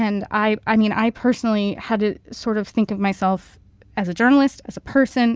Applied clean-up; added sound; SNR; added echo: none; none; none; none.